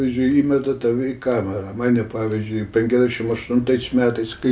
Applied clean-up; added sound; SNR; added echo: none; none; none; none.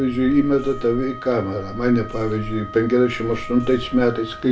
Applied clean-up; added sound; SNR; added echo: none; Wind instrument, woodwind instrument + Meow; 12 dB; none.